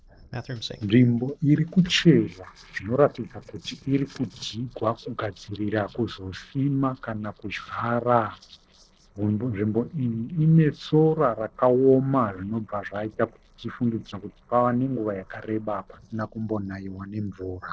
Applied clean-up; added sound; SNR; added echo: neural separator model SepFormer DNS4.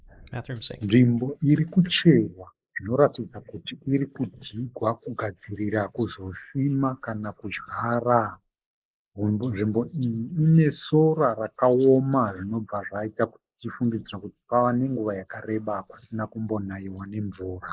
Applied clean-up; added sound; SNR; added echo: neural mask model Resemble Enhance denoiser.